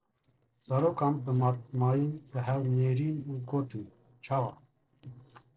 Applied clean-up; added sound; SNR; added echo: neural separator model SepFormer DNS4.